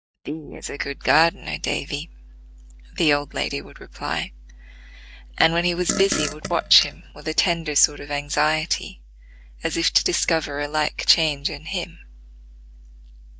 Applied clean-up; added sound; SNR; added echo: neural mask model DeepFilterNet 3.